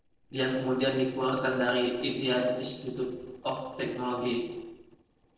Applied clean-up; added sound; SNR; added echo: neural separator model SepFormer DNS4.